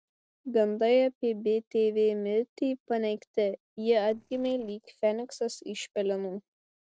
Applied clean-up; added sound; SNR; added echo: neural separator model SepFormer DNS4.